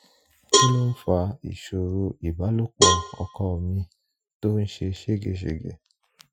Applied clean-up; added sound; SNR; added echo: classical method Wiener filter.